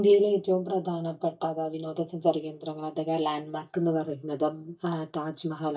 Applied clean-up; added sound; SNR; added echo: neural mask model DeepFilterNet 3.